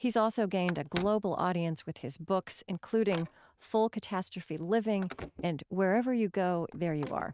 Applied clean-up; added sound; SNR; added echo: neural mask model RNNoise.